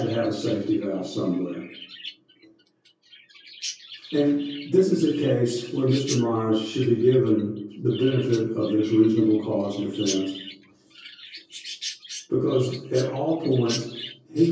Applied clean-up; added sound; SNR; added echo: none; Chirp, tweet; 16 dB; reverberation time 0.6 s.